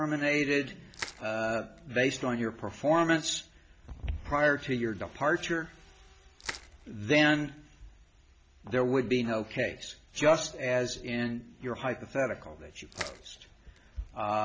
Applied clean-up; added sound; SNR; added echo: none; Crushing; 16 dB; none.